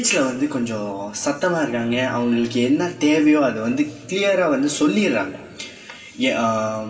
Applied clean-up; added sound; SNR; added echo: none; none; none; reverberation time 1.1 s.